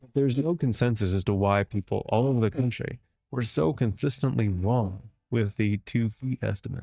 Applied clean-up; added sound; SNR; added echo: neural mask model DeepFilterNet 3.